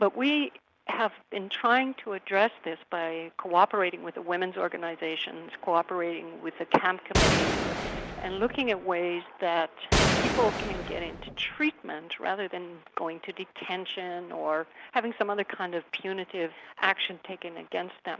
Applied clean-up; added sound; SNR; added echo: none; Gunshot, gunfire; -2 dB; none.